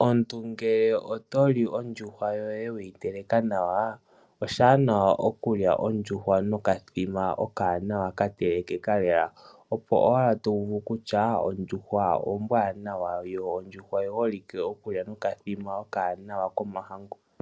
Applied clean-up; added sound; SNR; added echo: none; none; none; none.